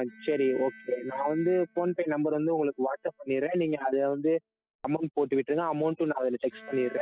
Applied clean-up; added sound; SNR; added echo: classical method spectral subtraction.